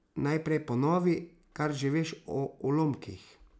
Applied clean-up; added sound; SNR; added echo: none; none; none; none.